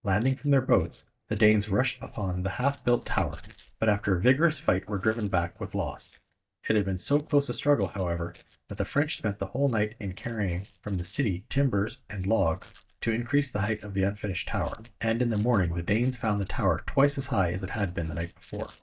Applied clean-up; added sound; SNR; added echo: neural mask model DeepFilterNet 3.